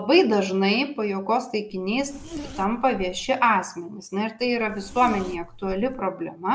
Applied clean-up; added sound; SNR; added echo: none; Zipper (clothing); 14 dB; none.